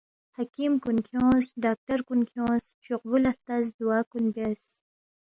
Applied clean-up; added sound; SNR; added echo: none; none; none; none.